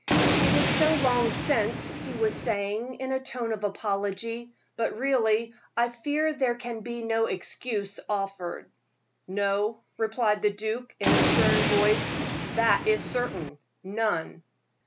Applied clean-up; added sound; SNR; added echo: none; Thunder; -2 dB; none.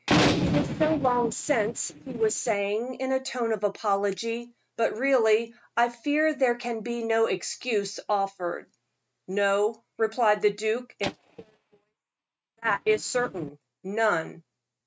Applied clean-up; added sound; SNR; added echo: neural mask model RNNoise.